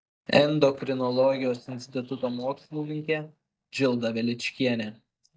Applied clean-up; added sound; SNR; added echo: neural mask model DeepFilterNet 3.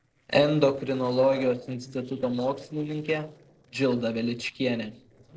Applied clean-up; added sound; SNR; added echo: neural separator model SepFormer DNS4.